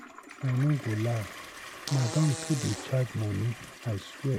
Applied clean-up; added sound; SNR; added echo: none; Toilet flush + Fart; 11 dB; none.